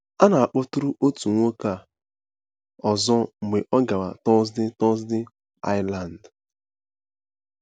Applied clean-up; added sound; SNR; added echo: none; none; none; none.